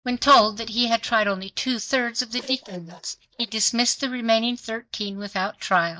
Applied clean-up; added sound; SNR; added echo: neural mask model DeepFilterNet 3.